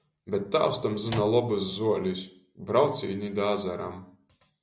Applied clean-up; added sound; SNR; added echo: none; Microwave oven; 10 dB; none.